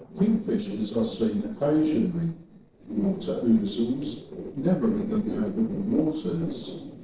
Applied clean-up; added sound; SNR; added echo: neural separator model SepFormer DNS4.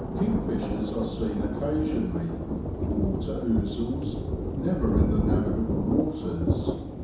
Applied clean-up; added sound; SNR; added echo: none; Thunder; -2 dB; reverberation time 0.7 s.